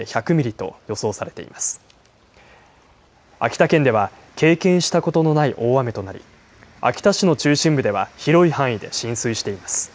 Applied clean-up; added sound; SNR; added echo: none; none; none; none.